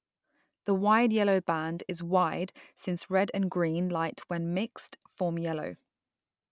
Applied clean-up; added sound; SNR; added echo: none; none; none; none.